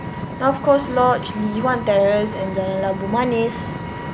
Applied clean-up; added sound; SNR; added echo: none; Vehicle; 8 dB; none.